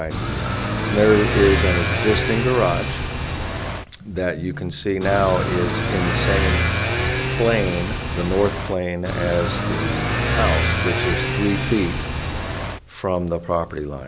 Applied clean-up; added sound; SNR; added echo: none; Motorcycle / Accelerating, revving, vroom; -1 dB; none.